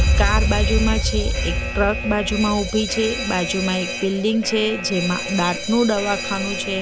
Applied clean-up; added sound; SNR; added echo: none; Alarm; 1 dB; none.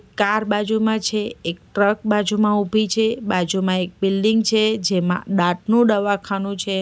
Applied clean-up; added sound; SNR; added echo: none; none; none; none.